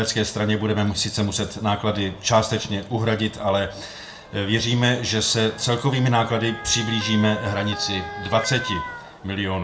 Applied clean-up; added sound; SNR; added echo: none; Motor vehicle (road) / Siren; 15 dB; reverberation time 0.4 s.